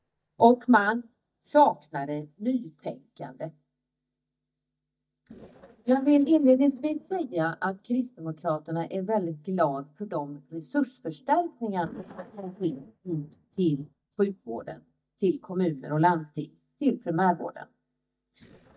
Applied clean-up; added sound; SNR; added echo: neural mask model DeepFilterNet 3.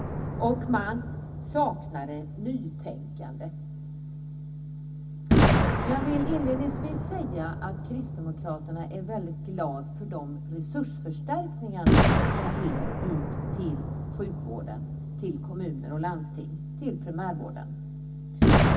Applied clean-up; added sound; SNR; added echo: none; Boom; -3 dB; reverberation time 0.4 s.